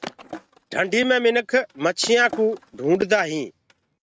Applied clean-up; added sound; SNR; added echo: neural mask model RNNoise.